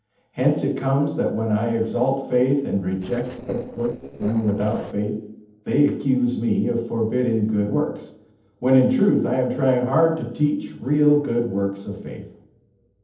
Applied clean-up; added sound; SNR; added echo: neural separator model SepFormer DNS4.